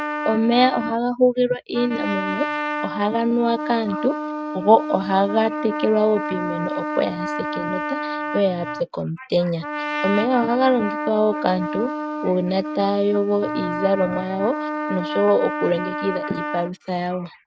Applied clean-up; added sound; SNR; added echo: neural mask model RNNoise.